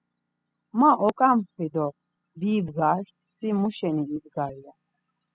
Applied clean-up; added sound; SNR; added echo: classical method spectral subtraction.